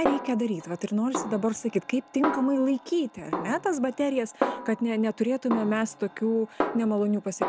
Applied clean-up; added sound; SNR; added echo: none; Snare drum; 7 dB; none.